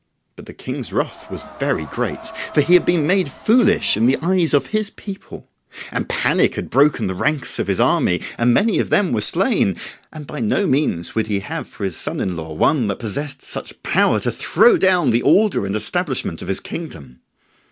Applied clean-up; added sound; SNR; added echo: none; Crowd; 19 dB; none.